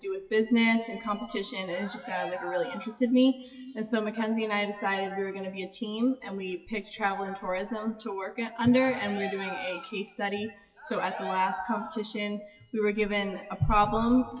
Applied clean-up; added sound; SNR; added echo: classical method WPE with log-MMSE.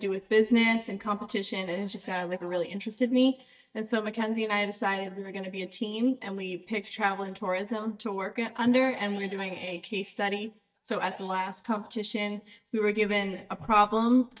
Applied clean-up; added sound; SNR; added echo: neural mask model DeepFilterNet 3.